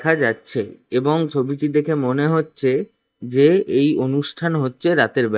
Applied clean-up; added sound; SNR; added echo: neural mask model DeepFilterNet 3.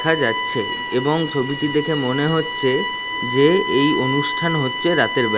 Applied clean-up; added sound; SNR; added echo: none; Bowed string instrument; 5 dB; none.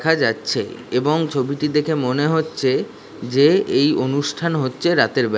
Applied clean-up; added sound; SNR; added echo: none; none; none; none.